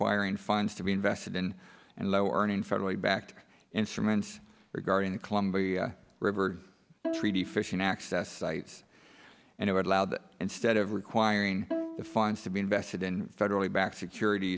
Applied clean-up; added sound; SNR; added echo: none; Bowed string instrument; 10 dB; none.